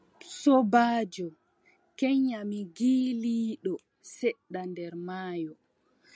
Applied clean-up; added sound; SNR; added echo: none; none; none; none.